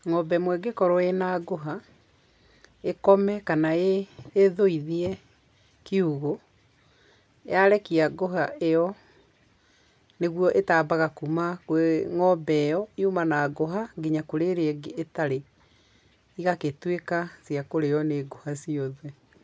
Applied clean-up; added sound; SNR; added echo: none; none; none; none.